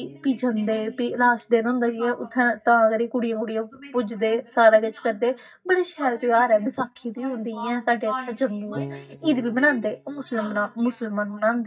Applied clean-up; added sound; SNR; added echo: neural mask model DeepFilterNet 3.